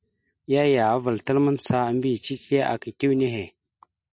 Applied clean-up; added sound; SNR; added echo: none; none; none; none.